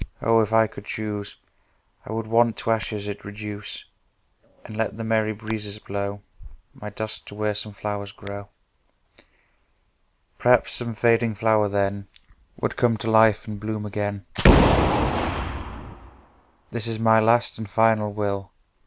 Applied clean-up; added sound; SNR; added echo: none; Boom; -4 dB; none.